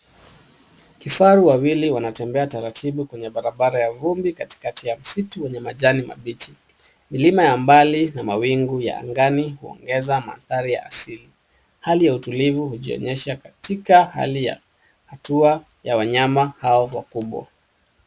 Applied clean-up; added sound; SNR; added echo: none; none; none; none.